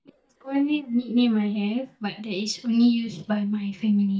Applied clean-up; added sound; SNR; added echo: neural mask model DeepFilterNet 3.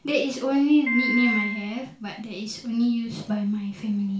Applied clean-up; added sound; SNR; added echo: none; Piano; 2 dB; reverberation time 0.3 s.